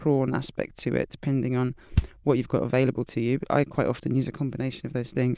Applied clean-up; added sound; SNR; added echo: neural diffusion model UNIVERSE++.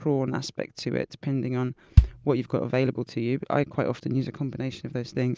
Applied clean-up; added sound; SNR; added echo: none; Bass drum; -2 dB; none.